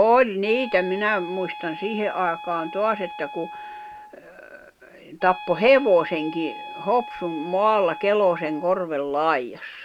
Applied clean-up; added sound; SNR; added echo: none; Wind instrument, woodwind instrument; 15 dB; none.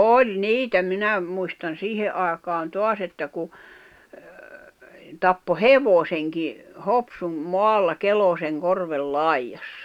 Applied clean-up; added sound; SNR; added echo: none; none; none; none.